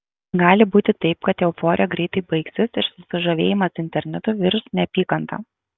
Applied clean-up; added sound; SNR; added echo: none; none; none; none.